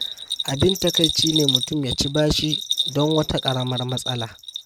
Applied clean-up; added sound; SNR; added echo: neural mask model RNNoise.